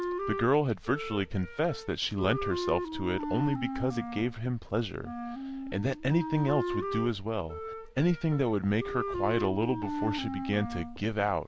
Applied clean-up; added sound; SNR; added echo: none; Wind instrument, woodwind instrument; 6 dB; none.